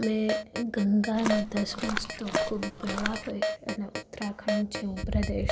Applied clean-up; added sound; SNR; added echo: none; Keyboard (musical) + Walk, footsteps; 4 dB; none.